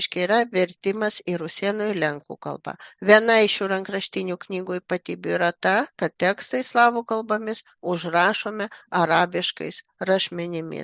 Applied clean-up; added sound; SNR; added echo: none; none; none; none.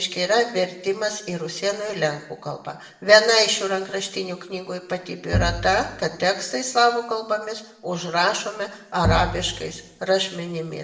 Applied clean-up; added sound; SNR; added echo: none; Bowed string instrument; 5 dB; reverberation time 0.7 s.